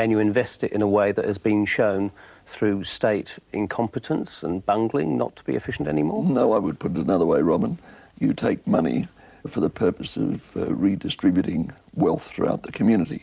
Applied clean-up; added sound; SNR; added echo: none; none; none; none.